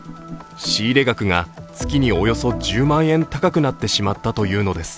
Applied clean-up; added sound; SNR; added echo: none; none; none; none.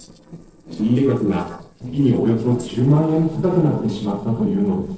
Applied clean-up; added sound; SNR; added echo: neural separator model SepFormer DNS4.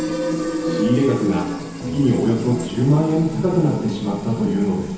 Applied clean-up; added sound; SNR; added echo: none; Fill (with liquid); 6 dB; reverberation time 1.0 s.